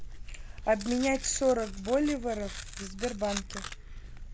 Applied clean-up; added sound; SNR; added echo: none; Tearing; 9 dB; none.